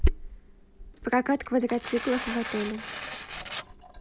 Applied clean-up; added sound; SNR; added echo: none; Tearing + Sink (filling or washing); 2 dB; none.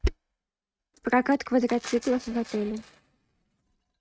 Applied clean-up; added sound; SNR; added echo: neural mask model RNNoise.